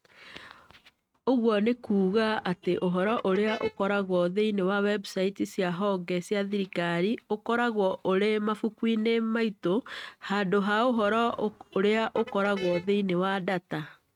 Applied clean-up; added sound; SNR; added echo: neural mask model RNNoise.